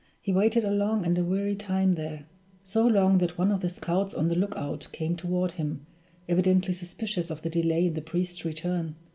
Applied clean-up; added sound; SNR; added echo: none; none; none; reverberation time 0.4 s.